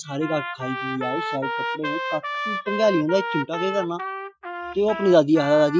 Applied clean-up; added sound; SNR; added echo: classical method Wiener filter.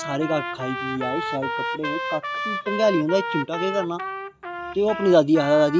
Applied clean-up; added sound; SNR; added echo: none; Trumpet; 7 dB; none.